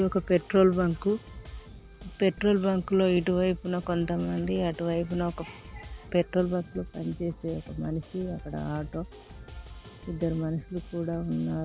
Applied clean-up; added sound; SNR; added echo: none; Drum kit; 16 dB; none.